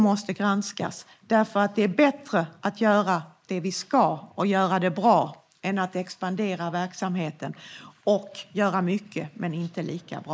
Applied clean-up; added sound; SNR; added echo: neural mask model Resemble Enhance denoiser.